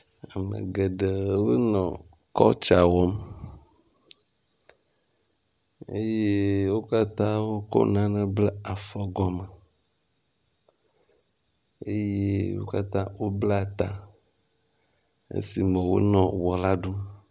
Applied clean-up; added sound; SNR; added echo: none; none; none; none.